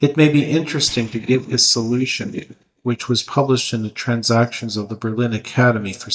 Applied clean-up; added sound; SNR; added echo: neural mask model DeepFilterNet 3.